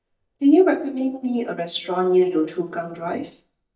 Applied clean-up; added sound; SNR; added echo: neural mask model DeepFilterNet 3.